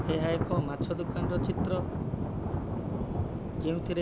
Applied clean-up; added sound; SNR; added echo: none; Thunder; -1 dB; none.